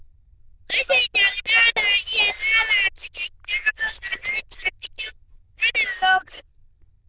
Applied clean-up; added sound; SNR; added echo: neural diffusion model UNIVERSE++.